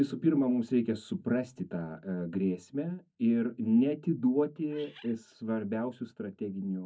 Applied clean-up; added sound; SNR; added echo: neural mask model DeepFilterNet 3.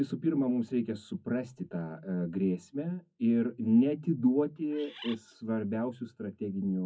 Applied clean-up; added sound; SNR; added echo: classical method WPE with log-MMSE.